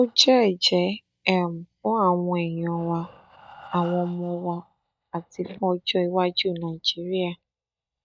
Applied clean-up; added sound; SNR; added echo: neural mask model DeepFilterNet 3.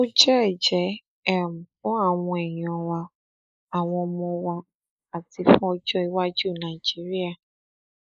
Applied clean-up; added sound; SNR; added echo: neural mask model Resemble Enhance denoiser.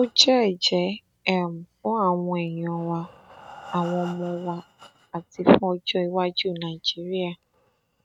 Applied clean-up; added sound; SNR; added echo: neural mask model RNNoise.